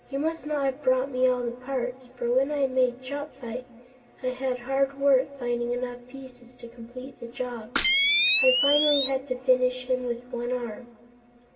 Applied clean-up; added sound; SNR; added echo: none; Camera; 0 dB; reverberation time 2.9 s.